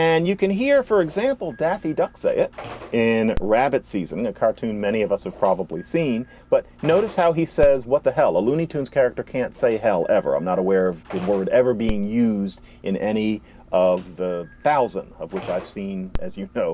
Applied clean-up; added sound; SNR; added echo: none; Telephone; 14 dB; none.